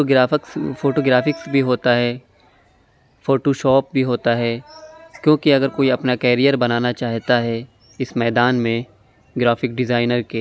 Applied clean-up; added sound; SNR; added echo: none; none; none; none.